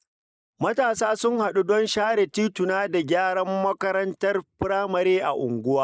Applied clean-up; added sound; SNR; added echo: neural mask model Resemble Enhance denoiser.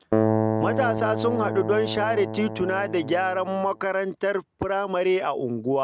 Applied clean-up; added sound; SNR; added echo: none; Keyboard (musical); 2 dB; none.